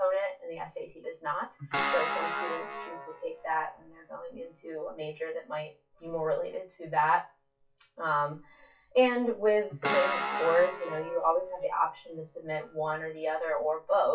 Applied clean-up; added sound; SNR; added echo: classical method WPE with log-MMSE.